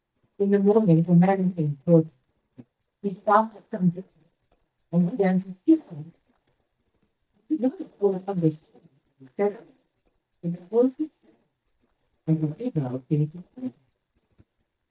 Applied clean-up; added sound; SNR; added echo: neural mask model DeepFilterNet 3.